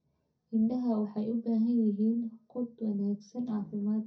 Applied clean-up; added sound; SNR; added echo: none; none; none; reverberation time 0.3 s.